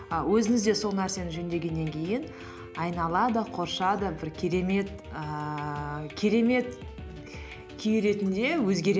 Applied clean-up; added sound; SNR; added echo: none; none; none; none.